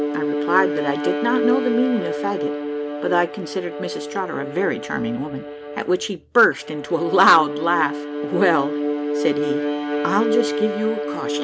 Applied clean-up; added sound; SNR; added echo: none; Bowed string instrument; 3 dB; none.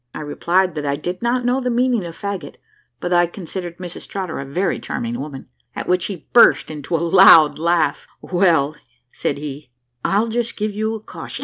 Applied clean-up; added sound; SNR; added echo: none; none; none; none.